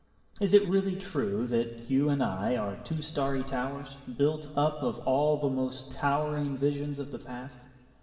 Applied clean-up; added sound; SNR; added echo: none; none; none; reverberation time 1.8 s.